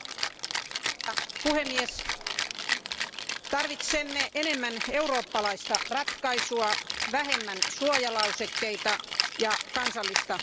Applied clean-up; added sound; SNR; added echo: none; Rattle (instrument); 1 dB; none.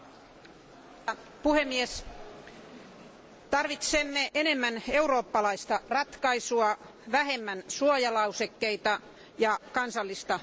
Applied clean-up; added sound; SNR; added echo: none; none; none; none.